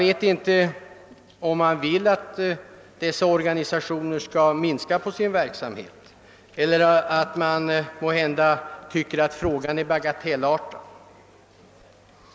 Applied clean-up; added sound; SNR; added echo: none; none; none; none.